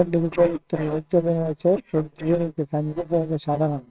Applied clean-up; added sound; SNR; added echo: neural separator model SepFormer WHAMR!.